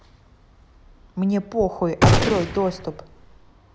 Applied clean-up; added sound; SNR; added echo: none; Gunshot, gunfire; -4 dB; none.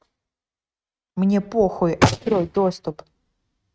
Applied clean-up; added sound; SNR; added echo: neural mask model RNNoise.